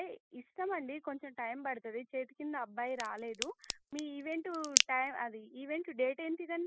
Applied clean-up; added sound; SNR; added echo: classical method spectral subtraction.